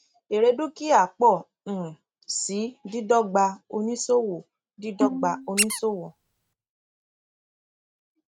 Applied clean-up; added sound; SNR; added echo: neural mask model RNNoise.